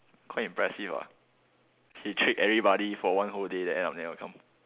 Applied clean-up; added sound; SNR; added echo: none; none; none; none.